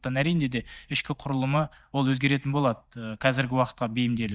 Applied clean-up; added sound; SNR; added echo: neural mask model DeepFilterNet 3.